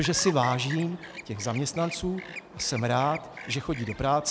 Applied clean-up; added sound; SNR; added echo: none; Chirp, tweet; 13 dB; none.